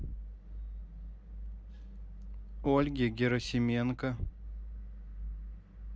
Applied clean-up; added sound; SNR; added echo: none; none; none; none.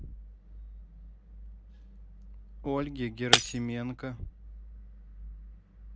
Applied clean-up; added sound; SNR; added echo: none; Shatter; -5 dB; none.